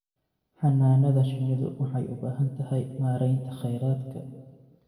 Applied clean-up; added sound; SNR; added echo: none; none; none; reverberation time 1.4 s.